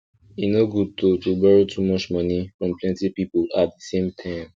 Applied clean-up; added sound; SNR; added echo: none; none; none; none.